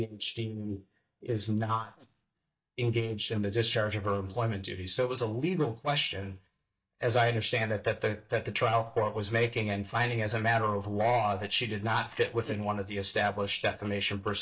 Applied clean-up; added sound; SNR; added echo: neural mask model DeepFilterNet 3.